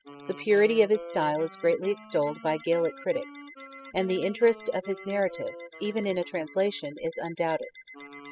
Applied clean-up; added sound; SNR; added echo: classical method spectral subtraction.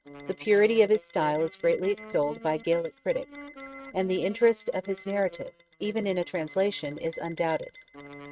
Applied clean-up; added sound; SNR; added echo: neural mask model RNNoise.